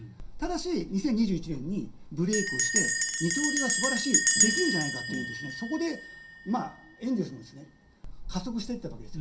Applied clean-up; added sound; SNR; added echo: none; Bell; -1 dB; reverberation time 0.3 s.